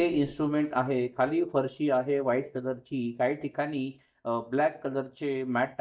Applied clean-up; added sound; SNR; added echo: neural mask model DeepFilterNet 3.